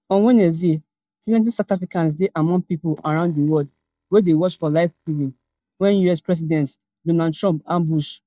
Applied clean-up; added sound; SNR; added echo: neural mask model DeepFilterNet 3.